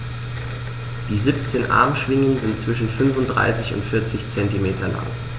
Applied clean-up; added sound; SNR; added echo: none; none; none; none.